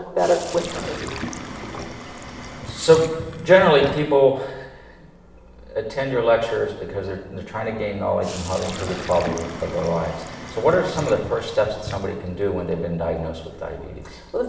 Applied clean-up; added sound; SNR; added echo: none; Sink (filling or washing); 13 dB; reverberation time 0.9 s.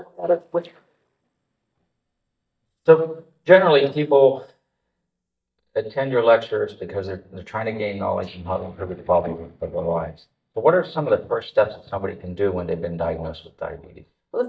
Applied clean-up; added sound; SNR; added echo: neural mask model DeepFilterNet 3.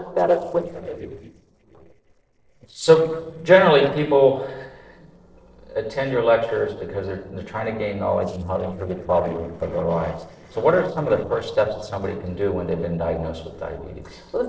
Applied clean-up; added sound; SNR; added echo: neural separator model SepFormer DNS4.